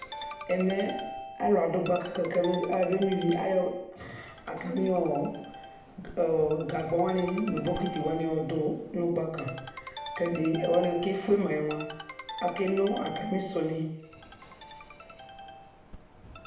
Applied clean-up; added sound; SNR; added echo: none; Ringtone; 12 dB; reverberation time 0.8 s.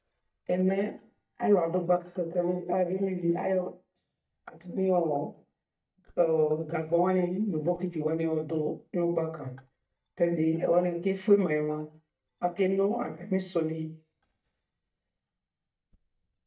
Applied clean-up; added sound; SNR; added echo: neural mask model DeepFilterNet 3.